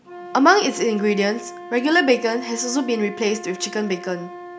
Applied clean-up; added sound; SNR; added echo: none; Wind instrument, woodwind instrument; 15 dB; none.